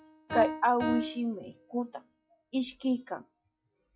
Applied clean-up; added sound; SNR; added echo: classical method log-MMSE.